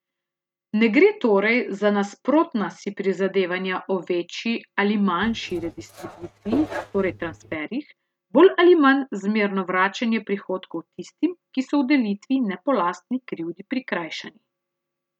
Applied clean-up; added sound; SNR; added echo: neural mask model RNNoise.